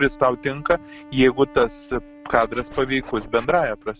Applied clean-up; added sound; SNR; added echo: none; Scratching (performance technique) + Wind instrument, woodwind instrument; 20 dB; none.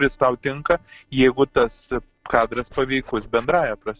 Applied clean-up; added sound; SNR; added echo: neural separator model SepFormer DNS4.